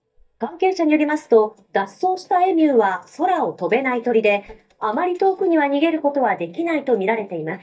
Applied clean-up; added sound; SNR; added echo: neural mask model DeepFilterNet 3.